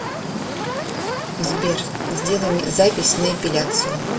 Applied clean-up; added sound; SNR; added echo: none; Fire; 3 dB; reverberation time 0.6 s.